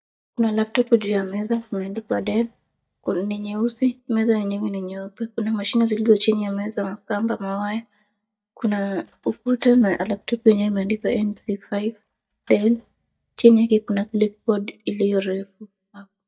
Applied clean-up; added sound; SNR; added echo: neural mask model DeepFilterNet 3.